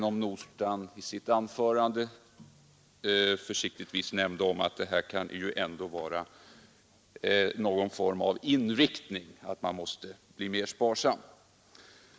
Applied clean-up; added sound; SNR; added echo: none; none; none; none.